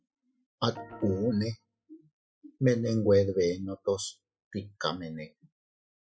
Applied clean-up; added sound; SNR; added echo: classical method spectral subtraction.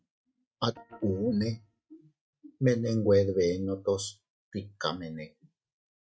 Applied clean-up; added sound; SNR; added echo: neural mask model RNNoise.